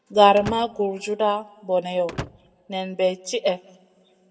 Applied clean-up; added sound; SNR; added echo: none; Slam / Wood; 16 dB; reverberation time 0.6 s.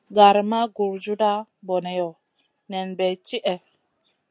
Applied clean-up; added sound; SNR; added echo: none; none; none; none.